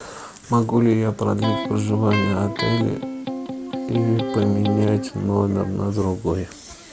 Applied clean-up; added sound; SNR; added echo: none; Electric guitar; 6 dB; none.